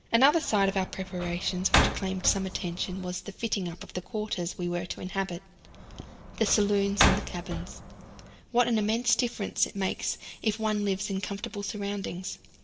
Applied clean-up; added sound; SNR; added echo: none; Slam; 2 dB; reverberation time 0.4 s.